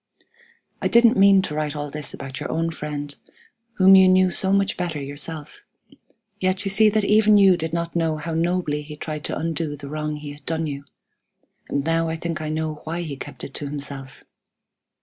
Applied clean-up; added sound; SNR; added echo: none; none; none; none.